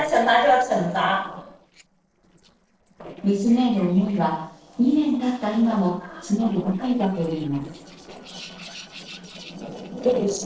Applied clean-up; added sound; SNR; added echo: neural separator model SepFormer DNS4.